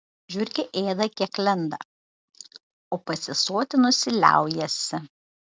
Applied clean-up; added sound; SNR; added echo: none; none; none; none.